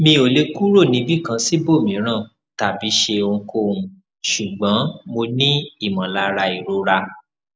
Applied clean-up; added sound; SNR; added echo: none; none; none; none.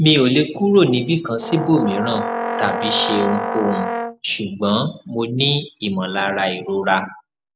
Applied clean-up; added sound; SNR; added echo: none; Brass instrument; 5 dB; none.